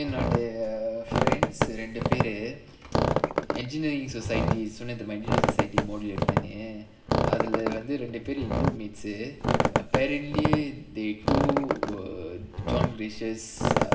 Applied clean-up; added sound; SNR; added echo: none; Squeak; -4 dB; reverberation time 1.8 s.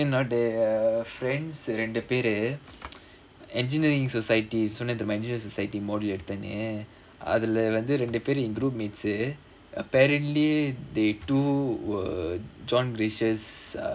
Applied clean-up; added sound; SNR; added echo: none; none; none; none.